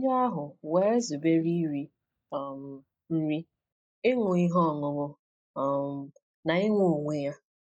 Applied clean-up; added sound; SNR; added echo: neural mask model DeepFilterNet 3.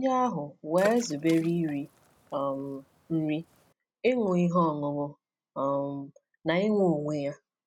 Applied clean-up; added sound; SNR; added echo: none; Water / Splash, splatter; 17 dB; none.